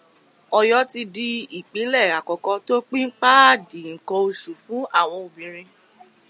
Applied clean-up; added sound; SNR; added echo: none; none; none; none.